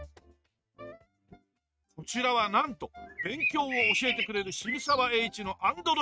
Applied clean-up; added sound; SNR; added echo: neural mask model RNNoise.